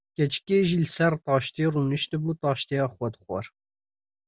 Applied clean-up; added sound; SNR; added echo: none; none; none; none.